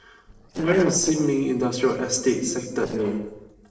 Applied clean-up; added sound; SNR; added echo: neural separator model SepFormer DNS4.